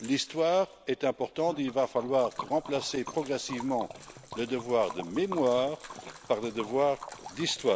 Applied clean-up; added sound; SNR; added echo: none; Liquid; 15 dB; none.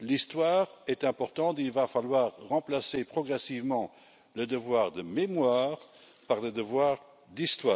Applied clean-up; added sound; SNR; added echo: none; none; none; none.